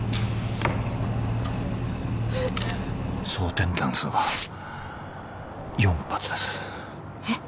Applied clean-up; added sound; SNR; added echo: none; Tearing; 18 dB; none.